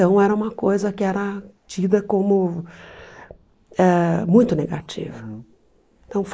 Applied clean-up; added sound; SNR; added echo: neural mask model Resemble Enhance denoiser.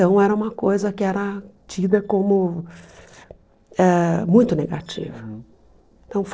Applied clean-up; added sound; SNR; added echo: neural separator model SepFormer DNS4.